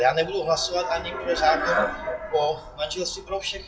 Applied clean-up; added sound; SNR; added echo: classical method WPE with log-MMSE.